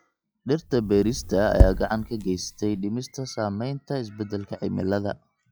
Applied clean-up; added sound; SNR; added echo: classical method log-MMSE.